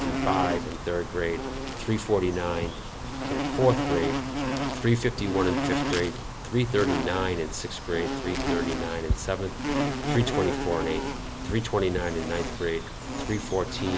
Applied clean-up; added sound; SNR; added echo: none; Insect; 2 dB; none.